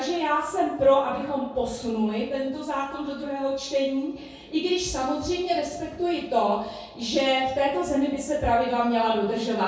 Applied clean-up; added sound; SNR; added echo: none; none; none; reverberation time 0.5 s.